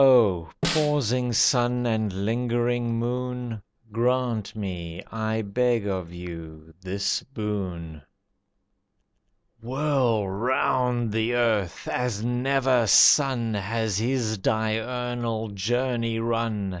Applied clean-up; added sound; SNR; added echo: none; Snare drum; 8 dB; none.